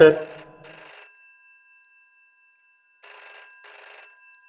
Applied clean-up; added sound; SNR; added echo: none; Telephone; 19 dB; reverberation time 1.8 s.